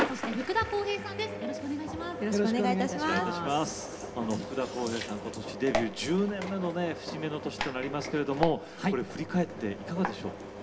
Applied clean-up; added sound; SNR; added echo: none; Engine; 6 dB; reverberation time 0.3 s.